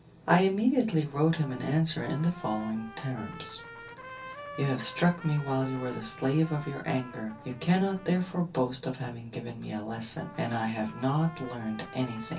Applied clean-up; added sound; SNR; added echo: none; Trumpet; 18 dB; reverberation time 0.3 s.